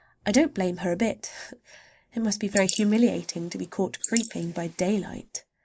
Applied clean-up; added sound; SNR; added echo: neural mask model Resemble Enhance denoiser.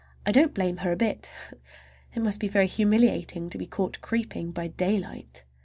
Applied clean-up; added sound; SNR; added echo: none; none; none; none.